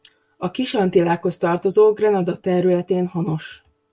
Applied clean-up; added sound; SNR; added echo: none; none; none; none.